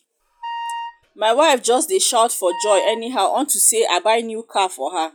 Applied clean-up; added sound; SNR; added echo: classical method log-MMSE.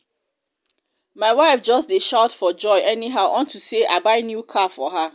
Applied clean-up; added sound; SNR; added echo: none; none; none; none.